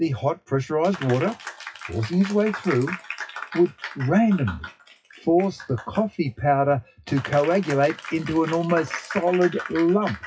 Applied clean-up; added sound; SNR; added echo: classical method WPE with log-MMSE.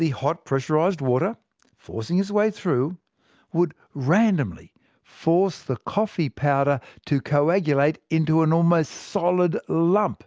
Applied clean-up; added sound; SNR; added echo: none; none; none; none.